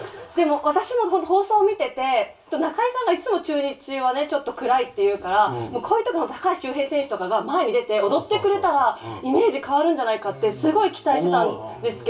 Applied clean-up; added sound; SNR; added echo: none; none; none; reverberation time 0.2 s.